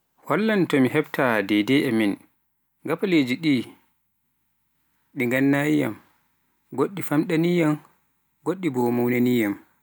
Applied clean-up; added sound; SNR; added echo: none; none; none; none.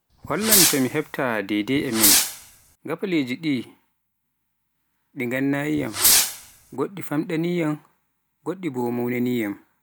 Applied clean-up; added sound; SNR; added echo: none; Fireworks; -4 dB; none.